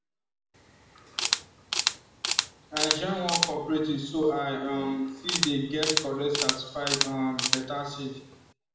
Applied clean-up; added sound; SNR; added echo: none; Camera; 0 dB; reverberation time 0.7 s.